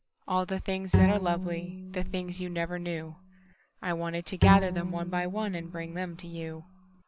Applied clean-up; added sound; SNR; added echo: none; Bowed string instrument; -2 dB; none.